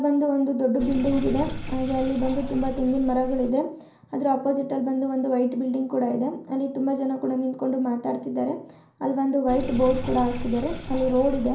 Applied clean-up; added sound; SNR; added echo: none; Sink (filling or washing); 11 dB; reverberation time 0.6 s.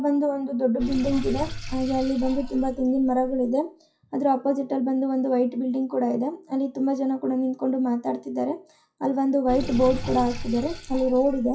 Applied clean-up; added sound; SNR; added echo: classical method WPE with log-MMSE.